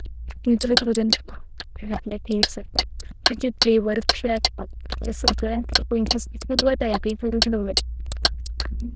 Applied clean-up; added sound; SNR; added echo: neural diffusion model UNIVERSE++.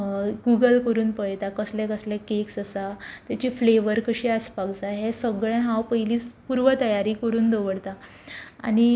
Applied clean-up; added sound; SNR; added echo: none; none; none; none.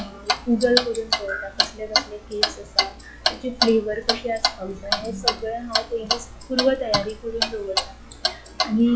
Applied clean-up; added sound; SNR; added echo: classical method log-MMSE.